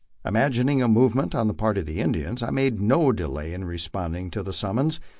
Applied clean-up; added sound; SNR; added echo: none; none; none; none.